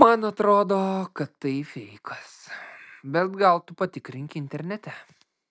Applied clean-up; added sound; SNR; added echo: none; none; none; none.